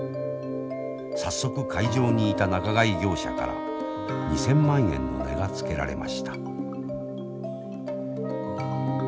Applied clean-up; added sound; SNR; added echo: none; Wind instrument, woodwind instrument; 10 dB; none.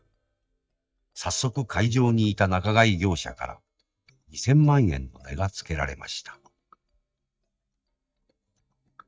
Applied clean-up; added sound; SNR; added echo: neural mask model DeepFilterNet 3.